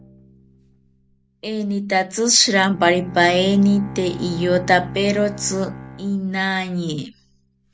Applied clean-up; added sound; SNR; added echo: none; Bowed string instrument; 15 dB; none.